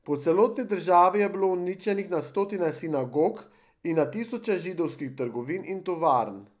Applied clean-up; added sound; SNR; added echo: none; none; none; none.